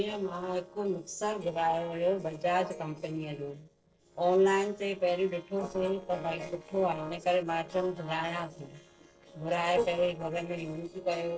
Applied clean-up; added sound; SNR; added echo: neural separator model SepFormer DNS4.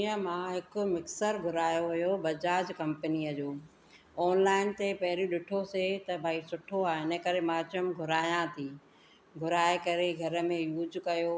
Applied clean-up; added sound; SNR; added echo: none; none; none; none.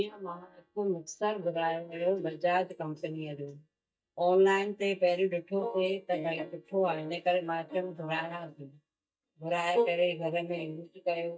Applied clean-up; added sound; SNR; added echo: neural mask model DeepFilterNet 3.